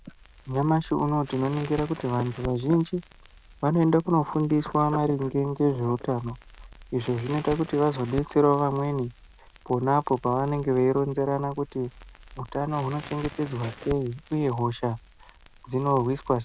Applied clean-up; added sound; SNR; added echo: none; Crackle; 19 dB; none.